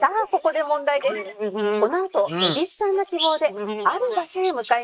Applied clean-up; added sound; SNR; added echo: neural mask model Resemble Enhance denoiser.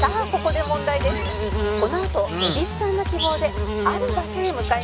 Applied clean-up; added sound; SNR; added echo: none; Buzz / Bird; 7 dB; none.